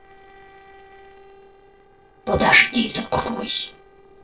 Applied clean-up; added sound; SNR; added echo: neural separator model SepFormer DNS4.